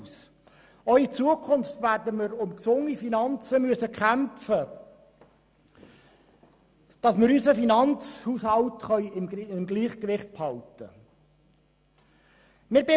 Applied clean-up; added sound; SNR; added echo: none; none; none; none.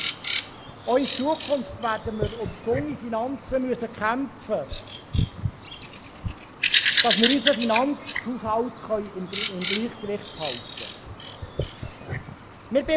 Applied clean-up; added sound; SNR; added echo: none; Bird vocalization, bird call, bird song; 2 dB; none.